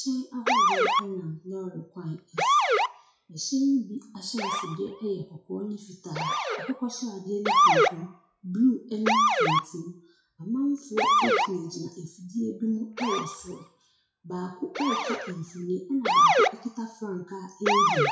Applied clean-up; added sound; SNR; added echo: classical method WPE with log-MMSE.